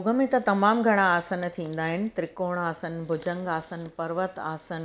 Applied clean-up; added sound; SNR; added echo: none; none; none; none.